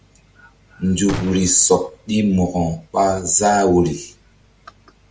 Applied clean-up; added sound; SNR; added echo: none; Gunshot, gunfire; 13 dB; none.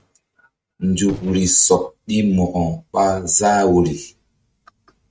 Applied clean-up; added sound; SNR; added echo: neural mask model RNNoise.